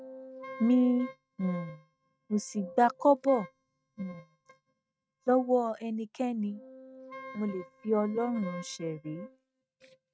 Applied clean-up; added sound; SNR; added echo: neural mask model RNNoise.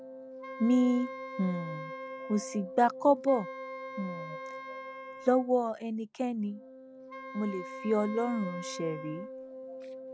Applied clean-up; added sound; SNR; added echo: none; Wind instrument, woodwind instrument + Wind instrument, woodwind instrument; 11 dB; none.